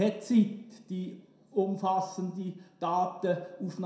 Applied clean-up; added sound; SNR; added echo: none; none; none; reverberation time 0.5 s.